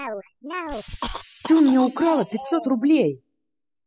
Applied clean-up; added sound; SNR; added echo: classical method spectral subtraction.